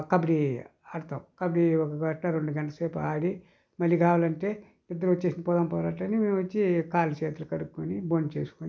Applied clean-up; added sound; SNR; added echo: none; none; none; none.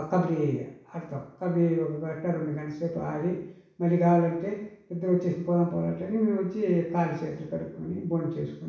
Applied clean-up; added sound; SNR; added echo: none; none; none; reverberation time 0.7 s.